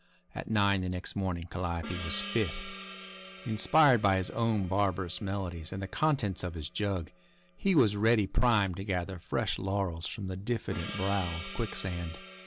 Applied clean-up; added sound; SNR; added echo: none; Gong; 15 dB; none.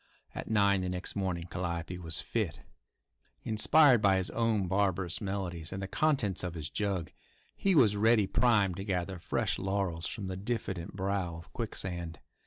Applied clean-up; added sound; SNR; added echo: none; none; none; none.